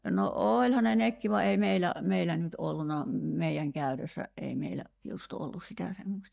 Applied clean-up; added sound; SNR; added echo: neural mask model DeepFilterNet 3.